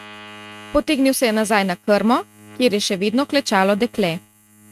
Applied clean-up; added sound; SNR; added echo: neural mask model RNNoise.